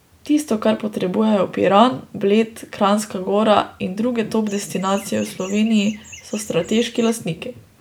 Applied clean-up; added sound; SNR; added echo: none; Chirp, tweet; 20 dB; none.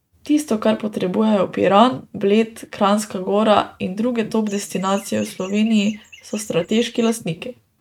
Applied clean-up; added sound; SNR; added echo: neural mask model RNNoise.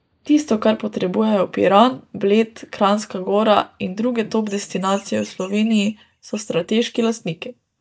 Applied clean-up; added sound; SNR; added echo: neural mask model DeepFilterNet 3.